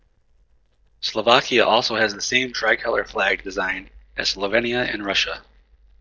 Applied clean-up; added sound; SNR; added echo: neural mask model DeepFilterNet 3.